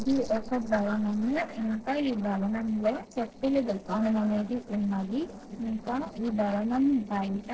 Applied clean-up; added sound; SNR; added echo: neural separator model SepFormer DNS4.